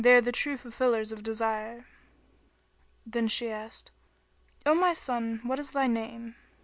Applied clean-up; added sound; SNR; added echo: none; none; none; none.